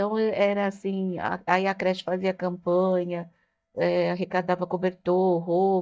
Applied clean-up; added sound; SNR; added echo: neural mask model DeepFilterNet 3.